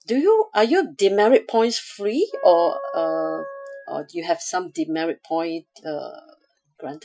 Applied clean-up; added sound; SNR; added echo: classical method Wiener filter.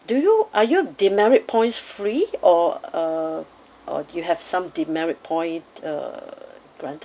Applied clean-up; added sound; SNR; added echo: none; none; none; none.